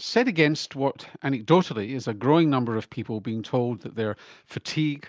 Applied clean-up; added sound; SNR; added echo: none; none; none; none.